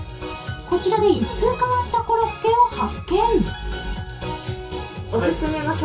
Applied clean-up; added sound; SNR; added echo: none; none; none; reverberation time 0.2 s.